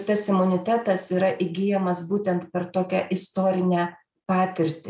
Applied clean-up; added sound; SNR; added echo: none; none; none; none.